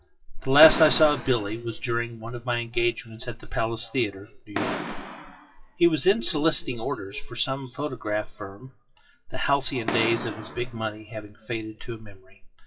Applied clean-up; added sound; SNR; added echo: classical method WPE with log-MMSE.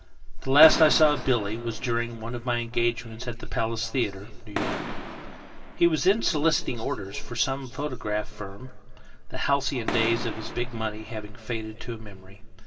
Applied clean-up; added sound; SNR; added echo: none; Fireworks; 11 dB; reverberation time 2.4 s.